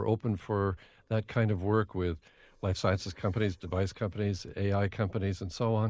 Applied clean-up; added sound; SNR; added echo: neural mask model Resemble Enhance denoiser.